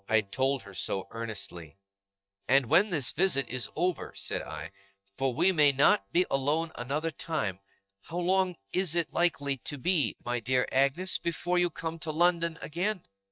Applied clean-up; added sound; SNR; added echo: neural mask model DeepFilterNet 3.